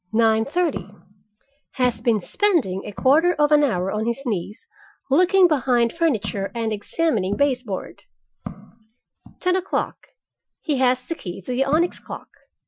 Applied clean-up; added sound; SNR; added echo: classical method Wiener filter.